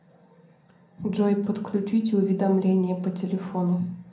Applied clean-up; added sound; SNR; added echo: none; none; none; reverberation time 0.5 s.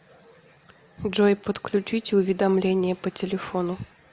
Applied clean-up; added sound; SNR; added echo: none; none; none; none.